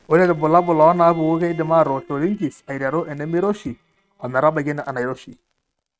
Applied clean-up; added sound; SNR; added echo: neural mask model RNNoise.